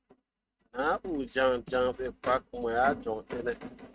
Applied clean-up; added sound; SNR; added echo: neural mask model RNNoise.